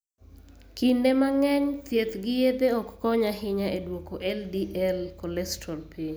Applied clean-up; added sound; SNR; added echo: none; none; none; none.